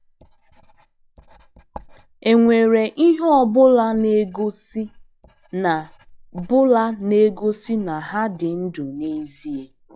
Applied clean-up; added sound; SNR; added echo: classical method log-MMSE.